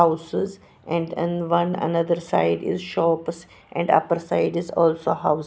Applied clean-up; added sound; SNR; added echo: none; none; none; none.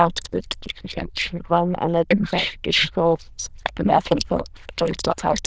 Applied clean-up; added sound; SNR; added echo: neural diffusion model UNIVERSE++.